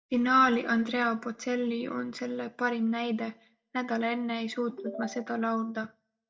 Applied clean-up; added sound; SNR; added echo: neural mask model DeepFilterNet 3.